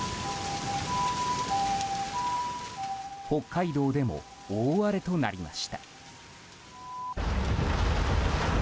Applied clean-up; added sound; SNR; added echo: none; none; none; none.